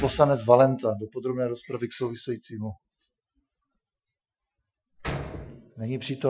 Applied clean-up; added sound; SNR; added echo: classical method Wiener filter.